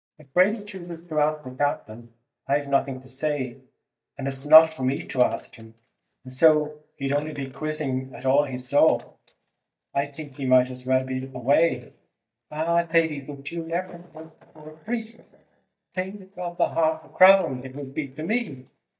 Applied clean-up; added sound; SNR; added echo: neural mask model DeepFilterNet 3.